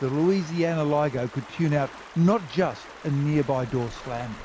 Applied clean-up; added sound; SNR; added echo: none; Stream; 17 dB; none.